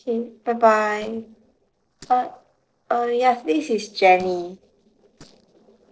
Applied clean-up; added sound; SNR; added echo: neural separator model SepFormer DNS4.